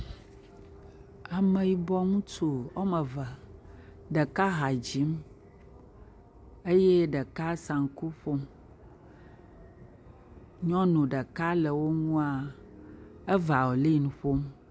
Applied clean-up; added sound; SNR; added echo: none; none; none; none.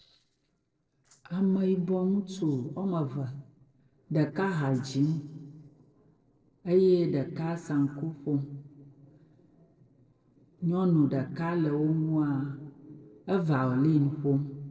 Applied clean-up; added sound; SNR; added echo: neural separator model SepFormer DNS4.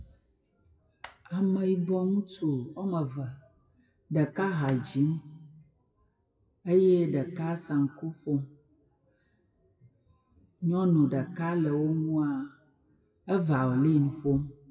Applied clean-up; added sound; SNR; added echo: classical method WPE with log-MMSE.